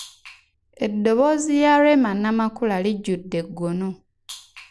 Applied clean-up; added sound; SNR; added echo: none; none; none; none.